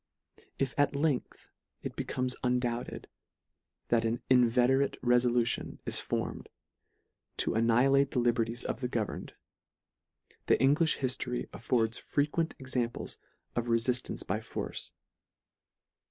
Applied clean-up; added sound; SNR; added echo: neural mask model Resemble Enhance denoiser.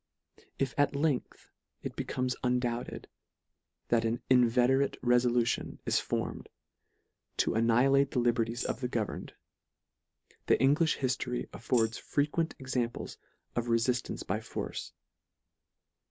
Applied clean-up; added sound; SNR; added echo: none; Tambourine; 15 dB; none.